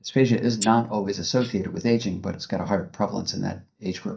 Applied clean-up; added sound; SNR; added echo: neural mask model DeepFilterNet 3.